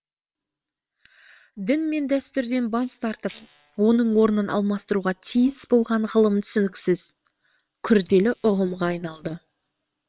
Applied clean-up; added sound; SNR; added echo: neural separator model SepFormer WHAM!.